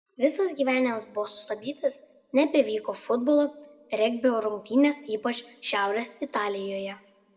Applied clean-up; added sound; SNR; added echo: none; none; none; reverberation time 0.9 s.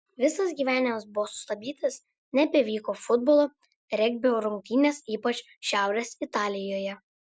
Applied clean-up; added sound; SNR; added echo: none; none; none; none.